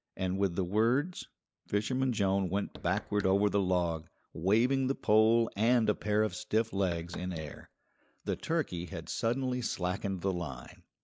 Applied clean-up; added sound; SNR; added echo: neural mask model Resemble Enhance denoiser.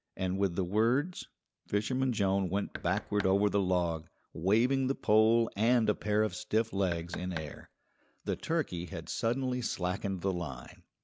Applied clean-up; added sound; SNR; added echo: none; Knock; 15 dB; none.